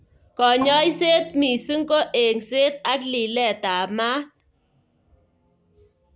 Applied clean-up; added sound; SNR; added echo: none; Percussion; 18 dB; none.